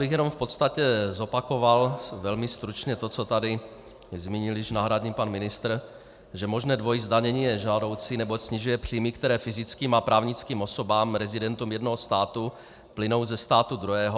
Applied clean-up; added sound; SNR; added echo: none; none; none; none.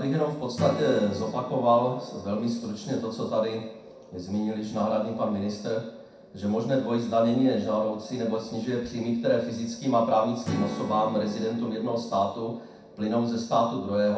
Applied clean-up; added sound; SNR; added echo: none; Strum; 14 dB; reverberation time 0.6 s.